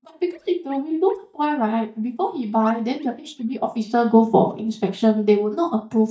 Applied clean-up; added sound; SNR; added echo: neural mask model DeepFilterNet 3.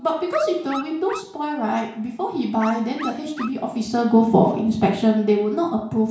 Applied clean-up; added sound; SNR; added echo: none; Dog; 15 dB; reverberation time 0.6 s.